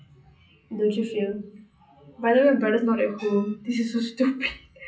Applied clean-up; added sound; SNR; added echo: classical method WPE with log-MMSE.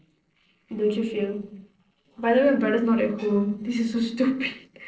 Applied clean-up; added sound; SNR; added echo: neural separator model SepFormer DNS4.